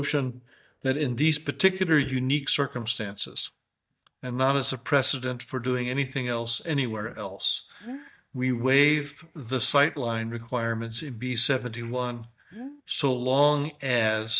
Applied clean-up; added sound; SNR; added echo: neural mask model DeepFilterNet 3.